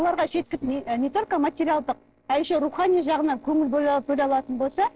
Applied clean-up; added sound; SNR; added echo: neural separator model SepFormer DNS4.